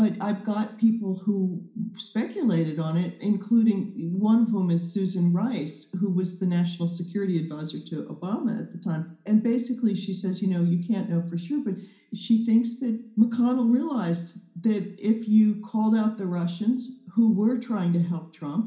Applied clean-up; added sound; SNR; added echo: none; none; none; reverberation time 0.5 s.